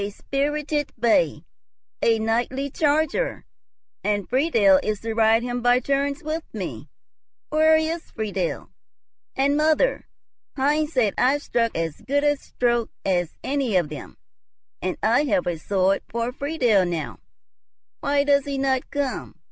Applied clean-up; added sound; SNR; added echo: none; none; none; none.